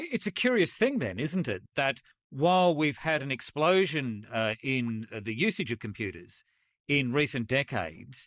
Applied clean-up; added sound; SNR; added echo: neural mask model Resemble Enhance denoiser.